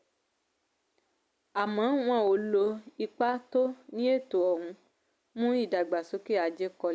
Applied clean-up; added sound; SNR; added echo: none; none; none; none.